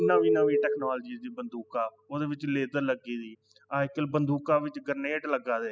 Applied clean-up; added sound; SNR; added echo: classical method spectral subtraction.